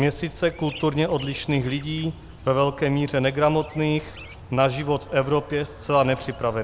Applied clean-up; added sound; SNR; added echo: none; Chirp, tweet; 18 dB; none.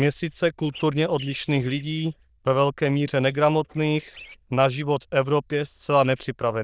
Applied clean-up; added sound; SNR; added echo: neural diffusion model UNIVERSE++.